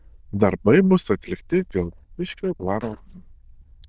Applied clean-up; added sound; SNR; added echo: neural diffusion model UNIVERSE++.